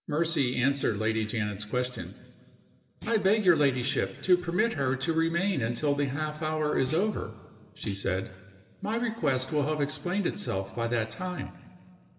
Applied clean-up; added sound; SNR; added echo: none; Thump, thud; 19 dB; reverberation time 2.2 s.